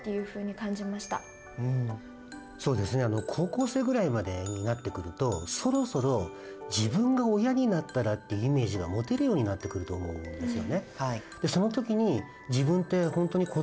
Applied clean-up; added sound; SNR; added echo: none; none; none; none.